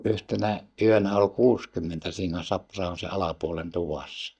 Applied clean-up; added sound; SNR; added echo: neural mask model DeepFilterNet 3.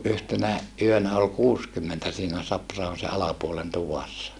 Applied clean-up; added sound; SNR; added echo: none; none; none; none.